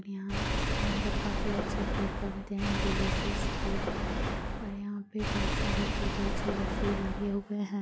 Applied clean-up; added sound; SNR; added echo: none; Engine / Car; -5 dB; none.